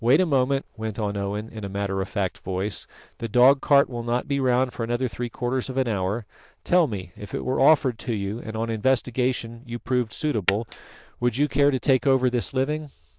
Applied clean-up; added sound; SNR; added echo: neural diffusion model UNIVERSE++.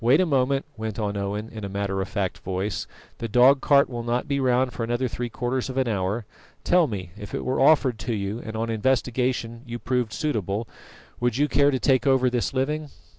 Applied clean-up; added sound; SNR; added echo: none; none; none; none.